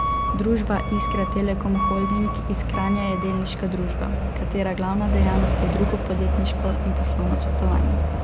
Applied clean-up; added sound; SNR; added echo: none; Alarm / Truck; -2 dB; none.